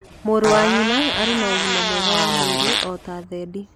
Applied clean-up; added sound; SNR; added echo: none; Fart; -1 dB; none.